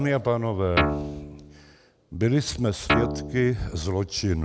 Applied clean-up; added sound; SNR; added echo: none; Guitar; 2 dB; none.